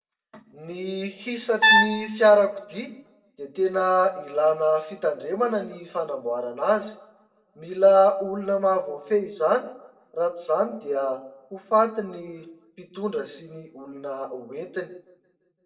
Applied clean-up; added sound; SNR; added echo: none; Brass instrument; -3 dB; reverberation time 0.6 s.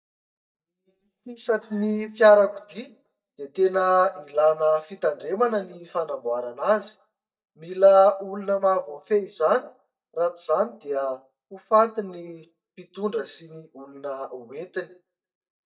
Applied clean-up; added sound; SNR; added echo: neural mask model DeepFilterNet 3.